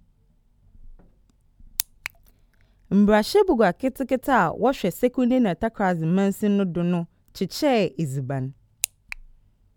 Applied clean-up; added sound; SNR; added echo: none; none; none; none.